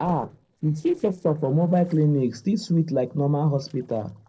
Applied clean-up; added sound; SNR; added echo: neural separator model SepFormer DNS4.